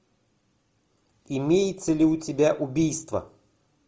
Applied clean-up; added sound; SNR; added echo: none; none; none; none.